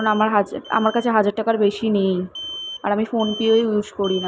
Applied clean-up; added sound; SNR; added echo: none; Alarm; 16 dB; none.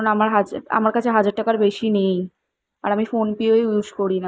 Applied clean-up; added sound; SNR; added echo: neural mask model Resemble Enhance denoiser.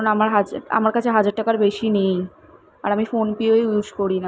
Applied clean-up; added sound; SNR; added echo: none; none; none; none.